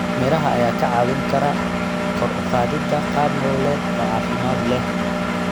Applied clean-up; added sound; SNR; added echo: none; Engine; -1 dB; none.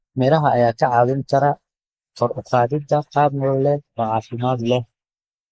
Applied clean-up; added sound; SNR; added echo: neural mask model Resemble Enhance denoiser.